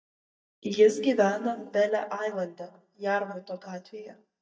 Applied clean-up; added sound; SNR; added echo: neural mask model DeepFilterNet 3.